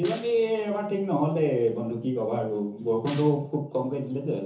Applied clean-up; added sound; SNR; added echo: none; Snare drum; 18 dB; reverberation time 0.7 s.